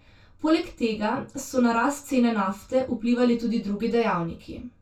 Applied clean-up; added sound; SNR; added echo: none; none; none; reverberation time 0.2 s.